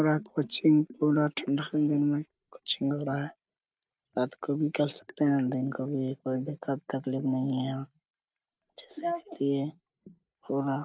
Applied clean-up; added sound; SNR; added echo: neural mask model Resemble Enhance denoiser.